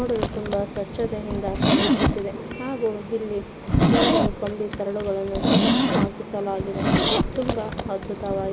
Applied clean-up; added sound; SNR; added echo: none; Zipper (clothing); -4 dB; none.